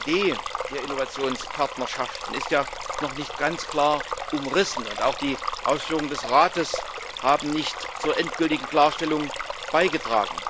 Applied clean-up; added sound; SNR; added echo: none; Stream; 7 dB; none.